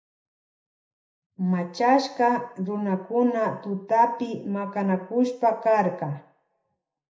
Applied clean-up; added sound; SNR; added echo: none; none; none; reverberation time 0.5 s.